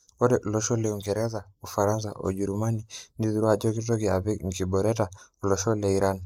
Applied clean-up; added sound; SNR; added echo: neural mask model Resemble Enhance denoiser.